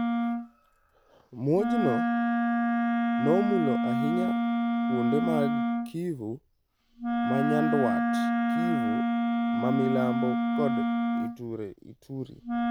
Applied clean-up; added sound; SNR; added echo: none; Wind instrument, woodwind instrument; -5 dB; none.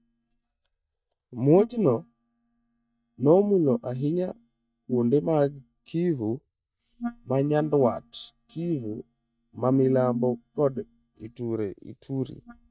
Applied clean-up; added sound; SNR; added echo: neural mask model DeepFilterNet 3.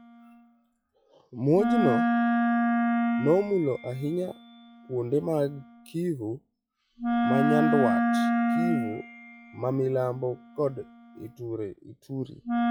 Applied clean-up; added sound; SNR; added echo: classical method log-MMSE.